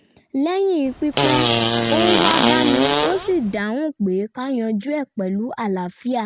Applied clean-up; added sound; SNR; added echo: none; Fart; -3 dB; none.